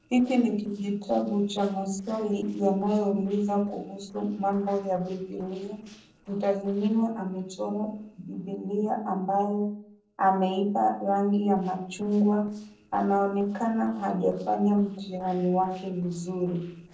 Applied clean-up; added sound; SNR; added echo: neural separator model SepFormer DNS4.